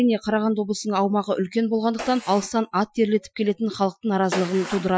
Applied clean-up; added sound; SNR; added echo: classical method Wiener filter.